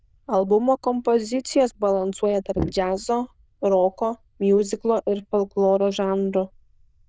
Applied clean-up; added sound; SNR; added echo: neural diffusion model UNIVERSE++.